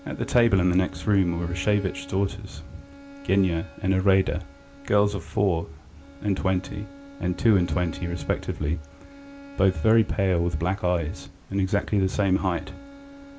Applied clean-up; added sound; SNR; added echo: none; Bowed string instrument; 20 dB; none.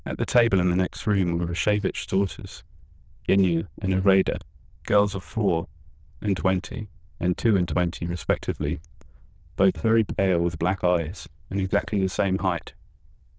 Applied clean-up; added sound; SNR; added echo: neural diffusion model UNIVERSE++.